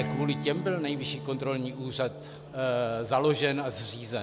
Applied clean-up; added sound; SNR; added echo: none; Strum; 9 dB; none.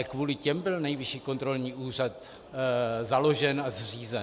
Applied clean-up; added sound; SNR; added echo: none; none; none; none.